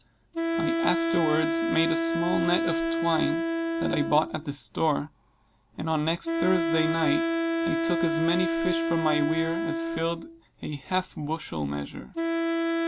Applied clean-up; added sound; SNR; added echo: none; Wind instrument, woodwind instrument; -1 dB; none.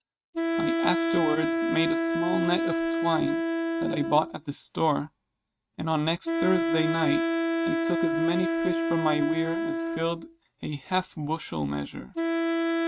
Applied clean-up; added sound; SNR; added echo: neural mask model RNNoise.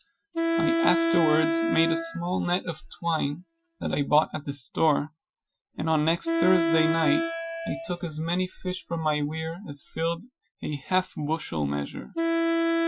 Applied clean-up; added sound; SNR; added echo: classical method Wiener filter.